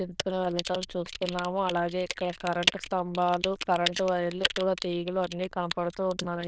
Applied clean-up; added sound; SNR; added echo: neural diffusion model UNIVERSE++.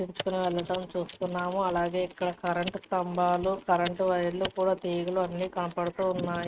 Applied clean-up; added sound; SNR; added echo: neural mask model RNNoise.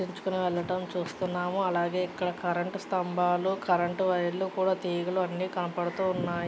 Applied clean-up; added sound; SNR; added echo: none; none; none; none.